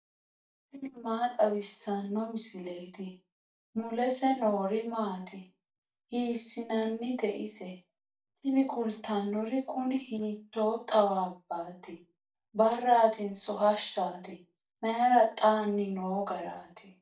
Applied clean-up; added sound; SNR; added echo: neural mask model DeepFilterNet 3.